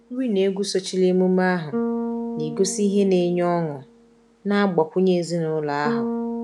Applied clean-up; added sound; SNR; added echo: none; Bass guitar; 9 dB; none.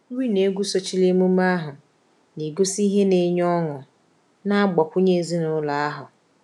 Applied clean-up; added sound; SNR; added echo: none; none; none; none.